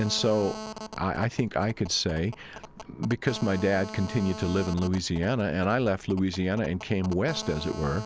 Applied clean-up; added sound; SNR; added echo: none; Telephone; 14 dB; none.